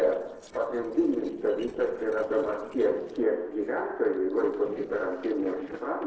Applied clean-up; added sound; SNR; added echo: neural separator model SepFormer DNS4.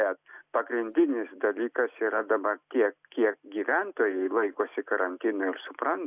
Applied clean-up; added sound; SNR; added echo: none; none; none; none.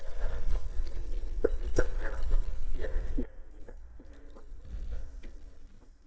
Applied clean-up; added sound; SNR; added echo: neural mask model DeepFilterNet 3.